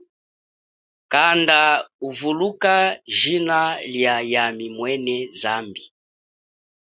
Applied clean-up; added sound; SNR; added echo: none; none; none; none.